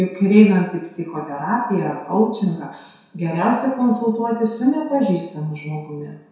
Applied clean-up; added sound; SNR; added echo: none; none; none; reverberation time 0.7 s.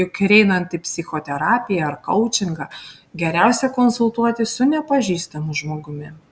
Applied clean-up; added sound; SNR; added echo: none; none; none; none.